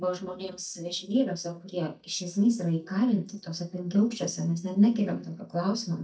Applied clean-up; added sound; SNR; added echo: neural mask model DeepFilterNet 3.